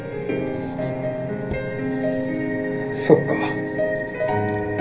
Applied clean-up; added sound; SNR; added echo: none; Squeak; 19 dB; reverberation time 0.3 s.